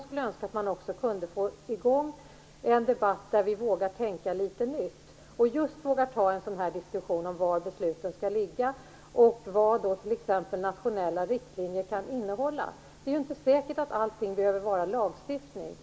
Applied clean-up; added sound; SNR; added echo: none; none; none; none.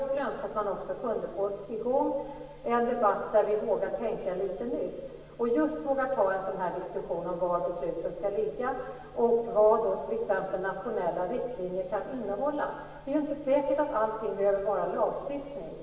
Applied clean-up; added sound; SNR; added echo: none; none; none; reverberation time 1.3 s.